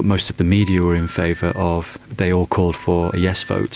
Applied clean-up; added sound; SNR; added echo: none; Telephone; 19 dB; none.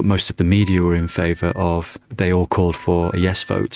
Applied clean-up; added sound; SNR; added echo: neural mask model RNNoise.